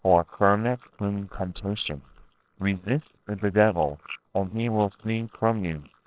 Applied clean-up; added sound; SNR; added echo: neural separator model SepFormer WHAMR!.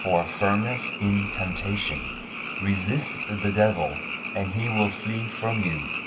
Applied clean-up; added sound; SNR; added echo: none; Frog; 6 dB; reverberation time 1.5 s.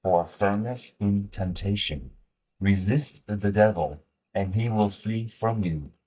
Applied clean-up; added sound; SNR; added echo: neural mask model DeepFilterNet 3.